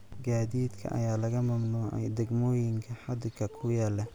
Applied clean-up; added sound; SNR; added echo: none; none; none; none.